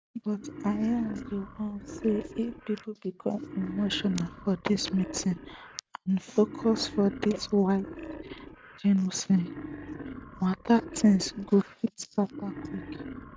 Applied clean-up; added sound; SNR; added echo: none; Wild animals; 13 dB; none.